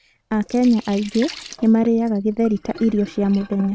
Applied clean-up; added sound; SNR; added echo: neural mask model RNNoise.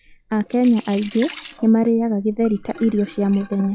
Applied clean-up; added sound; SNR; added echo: classical method log-MMSE.